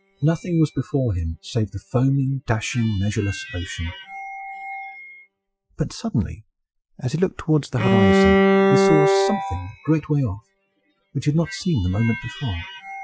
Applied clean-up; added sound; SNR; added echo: classical method Wiener filter.